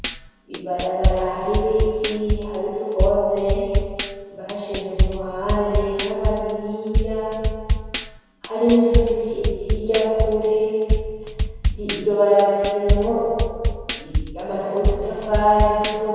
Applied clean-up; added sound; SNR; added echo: none; Drum / Drum kit; 2 dB; reverberation time 1.9 s.